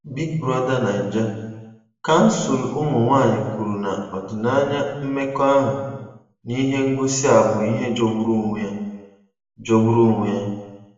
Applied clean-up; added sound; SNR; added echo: none; none; none; reverberation time 1.1 s.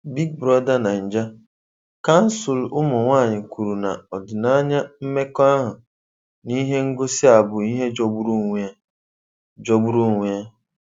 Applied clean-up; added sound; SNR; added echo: none; none; none; none.